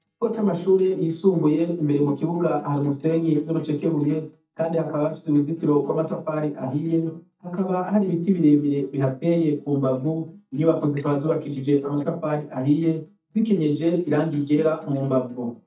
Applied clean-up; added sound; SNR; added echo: neural mask model DeepFilterNet 3.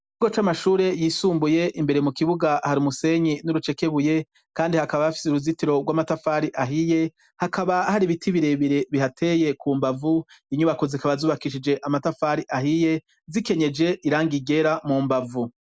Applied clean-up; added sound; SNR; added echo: none; none; none; none.